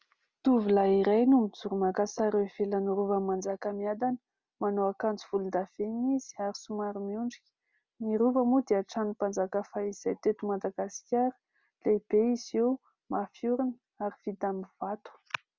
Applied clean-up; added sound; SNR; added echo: none; none; none; none.